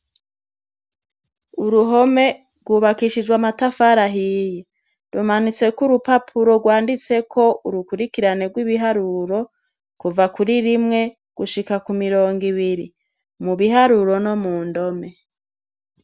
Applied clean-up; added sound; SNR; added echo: none; none; none; none.